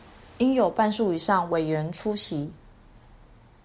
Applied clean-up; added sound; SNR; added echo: none; none; none; none.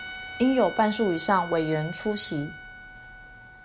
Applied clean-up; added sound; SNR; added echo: none; Trumpet; 13 dB; none.